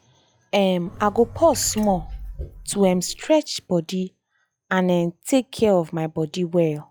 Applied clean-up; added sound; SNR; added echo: classical method log-MMSE.